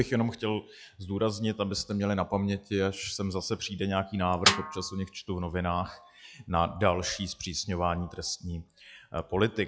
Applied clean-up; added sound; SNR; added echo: classical method log-MMSE.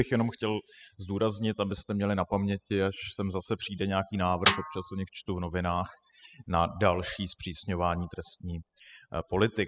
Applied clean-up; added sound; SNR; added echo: classical method spectral subtraction.